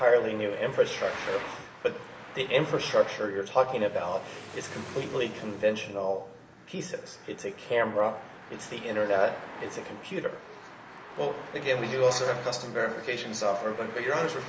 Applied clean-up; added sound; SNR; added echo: none; Traffic noise, roadway noise; 15 dB; reverberation time 0.8 s.